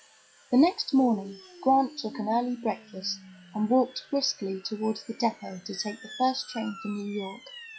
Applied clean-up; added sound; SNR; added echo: classical method WPE with log-MMSE.